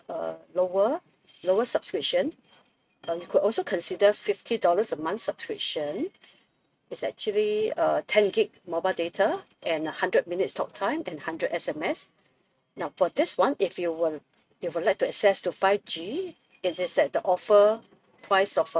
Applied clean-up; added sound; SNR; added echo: neural mask model RNNoise.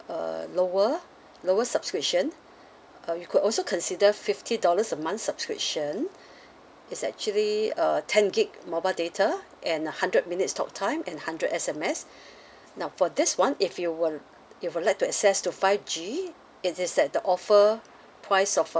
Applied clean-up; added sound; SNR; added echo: none; none; none; none.